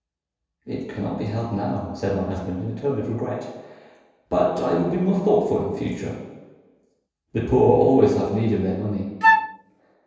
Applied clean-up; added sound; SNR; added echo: none; Wind instrument, woodwind instrument; -4 dB; reverberation time 1.2 s.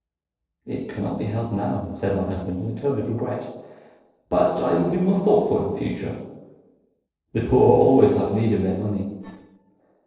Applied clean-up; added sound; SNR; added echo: neural separator model SepFormer DNS4.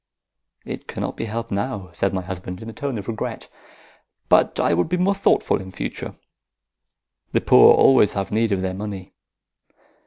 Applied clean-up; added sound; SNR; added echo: none; none; none; none.